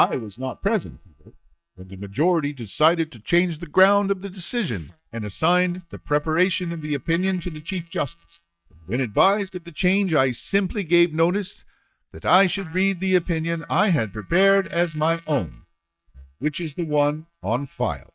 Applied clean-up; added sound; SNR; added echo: neural mask model DeepFilterNet 3.